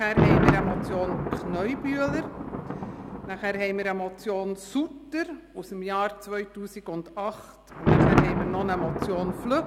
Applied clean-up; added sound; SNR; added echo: none; Thunder; -3 dB; none.